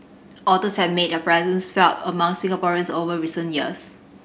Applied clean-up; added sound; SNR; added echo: none; none; none; none.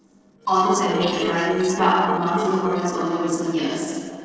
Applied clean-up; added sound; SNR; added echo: neural separator model SepFormer DNS4.